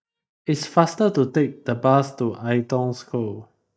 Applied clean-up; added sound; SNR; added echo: neural mask model DeepFilterNet 3.